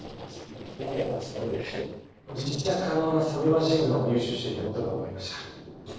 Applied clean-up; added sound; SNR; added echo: neural separator model SepFormer DNS4.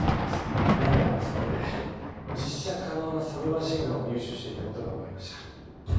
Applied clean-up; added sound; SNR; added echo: none; Thunder; -2 dB; reverberation time 1.3 s.